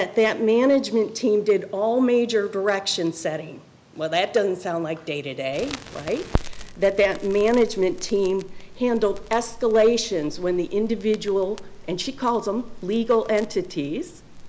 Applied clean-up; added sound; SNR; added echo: none; Crackle; 14 dB; none.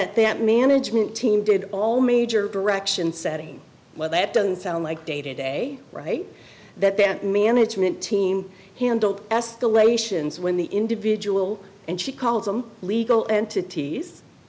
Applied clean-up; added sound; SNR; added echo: none; none; none; none.